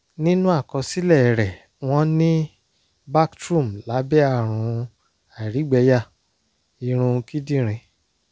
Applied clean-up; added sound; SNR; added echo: none; none; none; none.